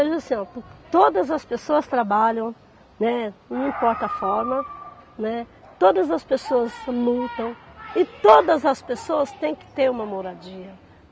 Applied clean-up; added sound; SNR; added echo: none; none; none; none.